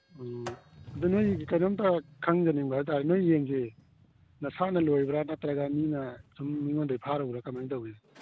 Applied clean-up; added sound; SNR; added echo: none; Sliding door; 19 dB; none.